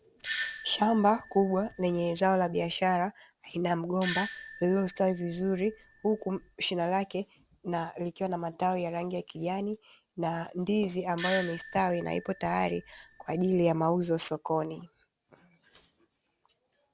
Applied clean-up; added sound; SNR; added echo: none; Doorbell; 12 dB; none.